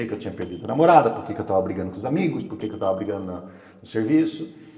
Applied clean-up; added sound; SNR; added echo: neural separator model SepFormer DNS4.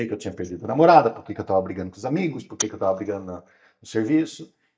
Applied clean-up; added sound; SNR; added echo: neural mask model DeepFilterNet 3.